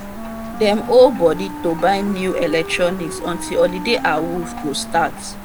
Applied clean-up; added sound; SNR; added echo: none; Wind instrument, woodwind instrument + Rain; 11 dB; none.